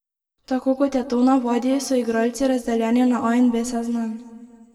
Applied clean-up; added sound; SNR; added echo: none; none; none; reverberation time 1.7 s.